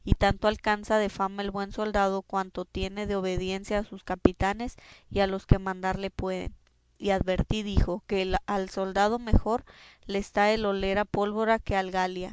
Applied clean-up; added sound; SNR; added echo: none; none; none; none.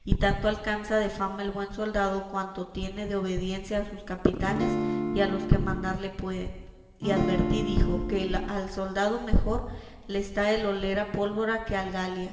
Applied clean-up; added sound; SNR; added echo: none; Acoustic guitar / Strum; 2 dB; reverberation time 2.4 s.